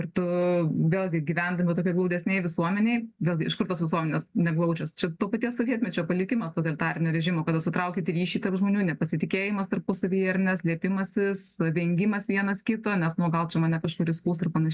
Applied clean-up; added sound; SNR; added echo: none; none; none; none.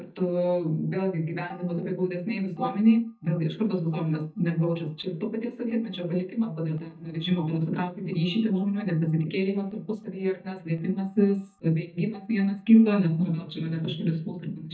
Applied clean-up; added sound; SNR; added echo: neural mask model DeepFilterNet 3.